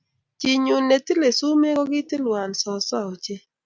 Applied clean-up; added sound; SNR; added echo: none; none; none; none.